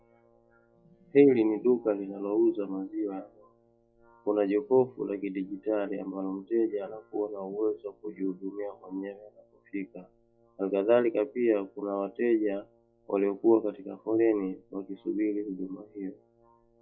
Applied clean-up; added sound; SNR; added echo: classical method log-MMSE.